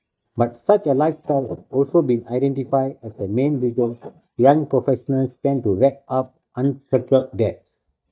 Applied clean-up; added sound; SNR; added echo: neural mask model DeepFilterNet 3.